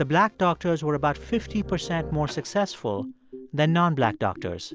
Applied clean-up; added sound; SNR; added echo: none; none; none; none.